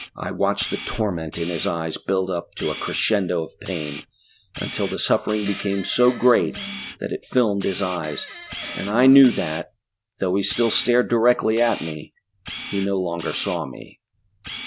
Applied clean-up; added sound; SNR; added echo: none; Camera + Fart; 14 dB; none.